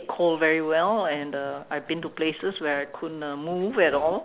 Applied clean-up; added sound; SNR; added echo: neural separator model SepFormer DNS4.